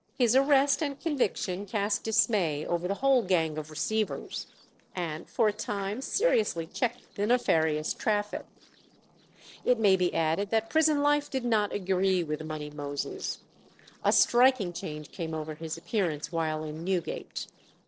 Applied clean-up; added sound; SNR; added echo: neural separator model SepFormer DNS4.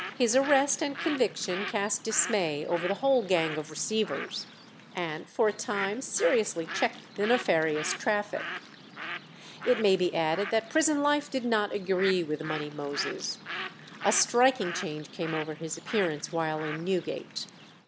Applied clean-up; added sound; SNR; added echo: none; Bird; 11 dB; none.